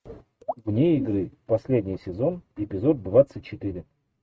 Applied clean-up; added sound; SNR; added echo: neural mask model RNNoise.